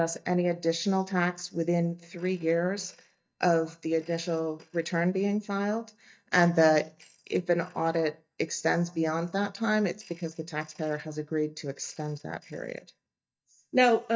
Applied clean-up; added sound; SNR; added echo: neural mask model DeepFilterNet 3.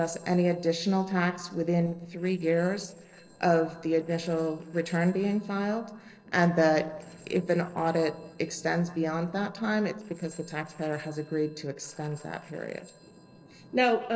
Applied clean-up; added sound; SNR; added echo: neural separator model SepFormer DNS4.